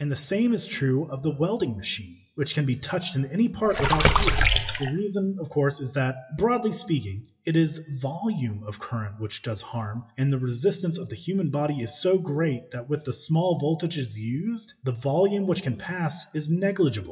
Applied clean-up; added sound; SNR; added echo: classical method WPE with log-MMSE.